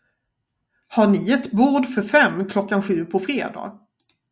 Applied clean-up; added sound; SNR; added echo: none; none; none; none.